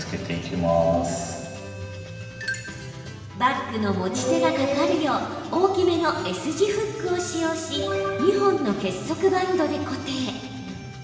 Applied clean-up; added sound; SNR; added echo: none; Ringtone; 14 dB; reverberation time 1.6 s.